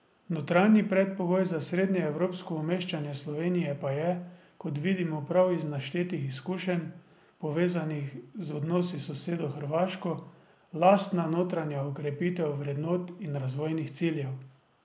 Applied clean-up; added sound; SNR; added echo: none; none; none; none.